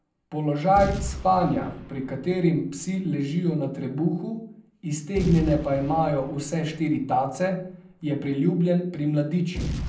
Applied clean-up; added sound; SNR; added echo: none; Boom; 12 dB; reverberation time 0.6 s.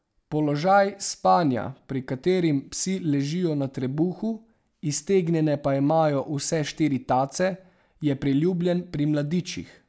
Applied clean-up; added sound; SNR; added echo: none; none; none; none.